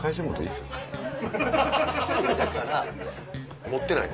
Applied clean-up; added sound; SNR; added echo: none; Bass guitar; 13 dB; none.